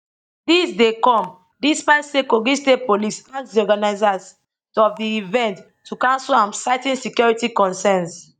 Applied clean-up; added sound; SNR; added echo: neural mask model DeepFilterNet 3.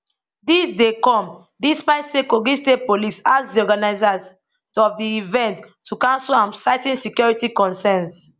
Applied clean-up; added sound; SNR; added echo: none; none; none; none.